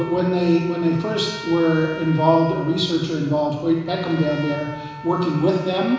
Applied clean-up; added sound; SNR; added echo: none; Trumpet; 16 dB; reverberation time 1.0 s.